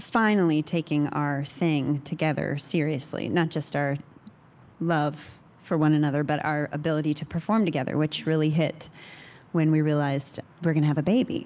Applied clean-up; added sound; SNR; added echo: none; none; none; none.